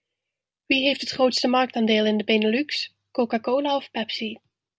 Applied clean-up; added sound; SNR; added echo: none; none; none; none.